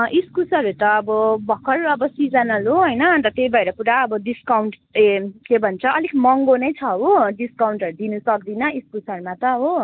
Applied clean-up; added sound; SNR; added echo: none; none; none; none.